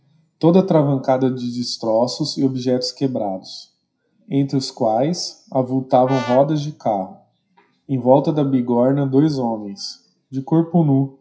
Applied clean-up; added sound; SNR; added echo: classical method WPE with log-MMSE.